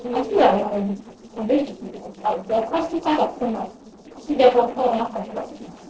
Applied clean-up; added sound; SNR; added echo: neural separator model SepFormer DNS4.